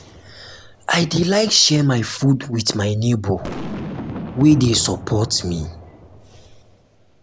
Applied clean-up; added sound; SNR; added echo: none; Boom; 15 dB; none.